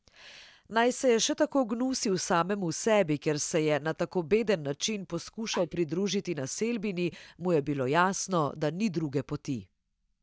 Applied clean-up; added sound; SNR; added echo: neural mask model DeepFilterNet 3.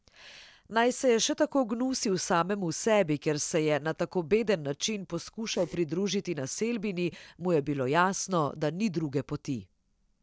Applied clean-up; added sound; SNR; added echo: neural separator model SepFormer DNS4.